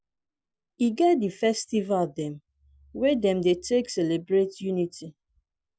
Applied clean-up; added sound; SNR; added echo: none; none; none; none.